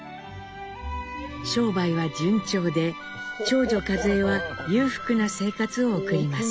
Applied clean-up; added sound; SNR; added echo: none; none; none; none.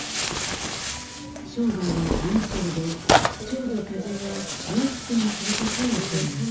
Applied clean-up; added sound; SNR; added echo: none; Tearing; 0 dB; reverberation time 0.9 s.